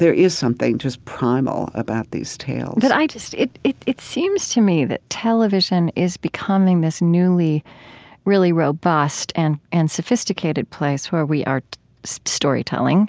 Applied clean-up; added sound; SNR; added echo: none; none; none; none.